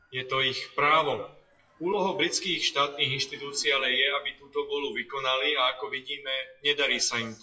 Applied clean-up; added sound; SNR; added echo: classical method WPE with log-MMSE.